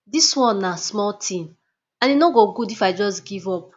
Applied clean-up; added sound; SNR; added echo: none; none; none; none.